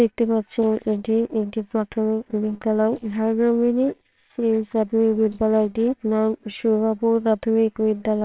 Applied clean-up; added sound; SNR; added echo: neural separator model SepFormer WHAMR!.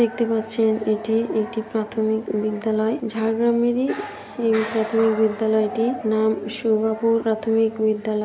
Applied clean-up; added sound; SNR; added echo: none; none; none; none.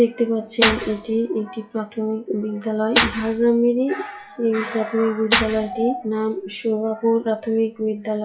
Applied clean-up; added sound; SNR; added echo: classical method WPE with log-MMSE.